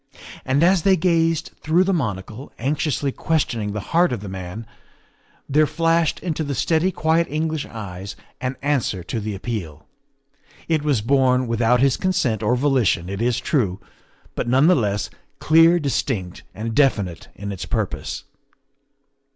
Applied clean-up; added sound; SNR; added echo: none; none; none; none.